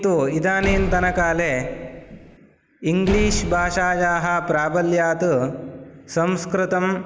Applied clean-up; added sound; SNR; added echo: none; Slam; 7 dB; none.